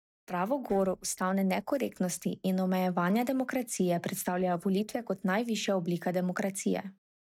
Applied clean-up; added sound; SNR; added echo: neural mask model DeepFilterNet 3.